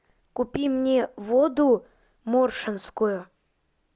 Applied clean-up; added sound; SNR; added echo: none; none; none; none.